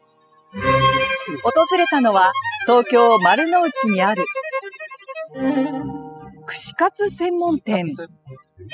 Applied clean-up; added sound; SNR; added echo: classical method spectral subtraction.